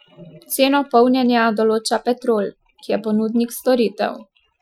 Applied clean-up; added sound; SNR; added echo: classical method Wiener filter.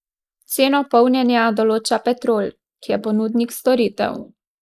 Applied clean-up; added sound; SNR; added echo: neural mask model Resemble Enhance denoiser.